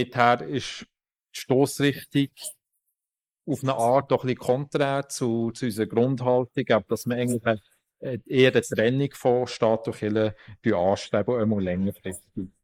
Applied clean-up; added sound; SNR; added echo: neural mask model Resemble Enhance denoiser.